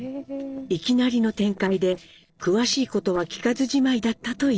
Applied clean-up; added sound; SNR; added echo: neural separator model SepFormer DNS4.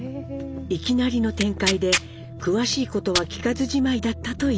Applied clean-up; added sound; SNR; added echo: none; Tearing; 6 dB; none.